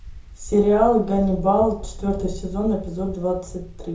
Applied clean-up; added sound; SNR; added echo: none; Wind; 12 dB; reverberation time 0.5 s.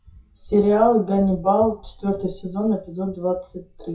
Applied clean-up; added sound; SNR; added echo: classical method WPE with log-MMSE.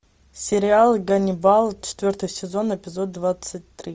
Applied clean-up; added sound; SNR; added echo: none; none; none; none.